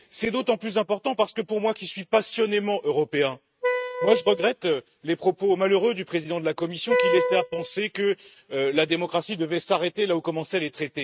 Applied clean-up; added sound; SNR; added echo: neural mask model RNNoise.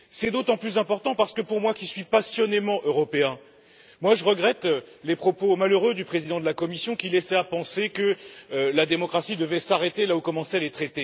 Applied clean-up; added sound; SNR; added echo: none; none; none; none.